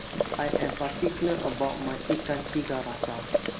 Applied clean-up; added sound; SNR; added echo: none; Boiling; 1 dB; none.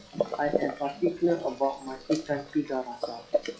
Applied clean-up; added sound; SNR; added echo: classical method log-MMSE.